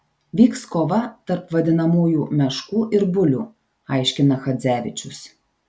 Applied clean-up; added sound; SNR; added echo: none; none; none; none.